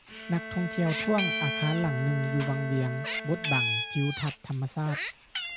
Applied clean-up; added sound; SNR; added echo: none; Bowed string instrument + Meow; 4 dB; none.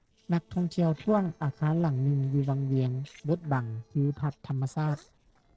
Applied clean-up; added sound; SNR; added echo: neural separator model SepFormer DNS4.